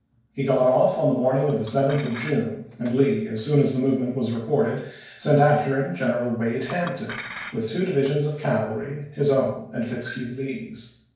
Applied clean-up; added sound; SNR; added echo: neural separator model SepFormer DNS4.